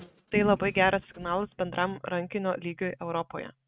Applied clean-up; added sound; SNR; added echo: neural mask model RNNoise.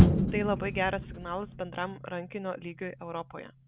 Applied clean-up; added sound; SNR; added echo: none; Motor vehicle (road); -5 dB; none.